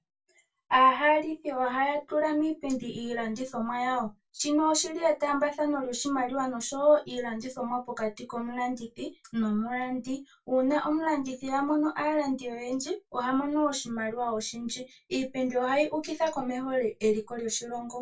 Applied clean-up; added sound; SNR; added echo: none; none; none; reverberation time 0.2 s.